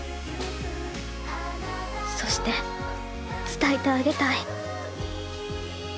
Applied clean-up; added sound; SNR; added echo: none; Snare drum + Domestic sounds, home sounds; 18 dB; none.